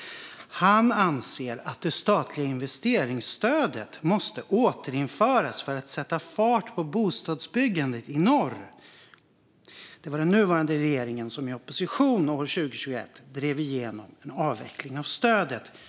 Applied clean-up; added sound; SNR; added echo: none; none; none; none.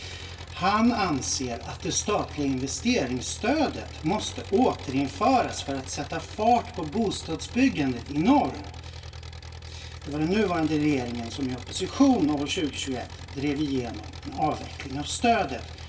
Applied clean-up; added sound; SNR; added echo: none; Engine; 13 dB; reverberation time 0.1 s.